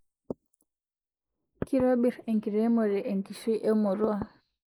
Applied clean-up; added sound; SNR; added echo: neural mask model Resemble Enhance denoiser.